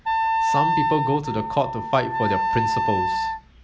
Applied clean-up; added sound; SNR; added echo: none; Wind instrument, woodwind instrument; -2 dB; none.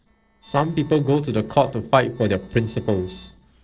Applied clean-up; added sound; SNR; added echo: neural separator model SepFormer DNS4.